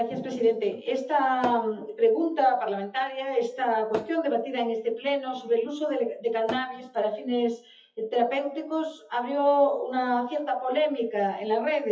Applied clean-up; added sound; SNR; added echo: classical method WPE with log-MMSE.